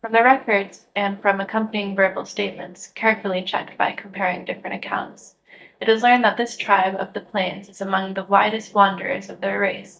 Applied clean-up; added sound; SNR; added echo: neural mask model DeepFilterNet 3.